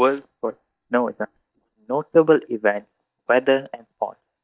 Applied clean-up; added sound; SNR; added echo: neural mask model DeepFilterNet 3.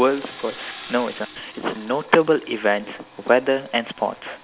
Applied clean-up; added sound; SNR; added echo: none; Toilet flush / Water; 19 dB; none.